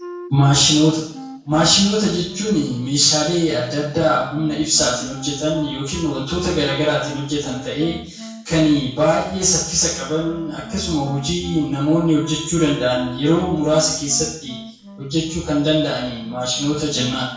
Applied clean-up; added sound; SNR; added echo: none; Wind instrument, woodwind instrument; 16 dB; reverberation time 0.6 s.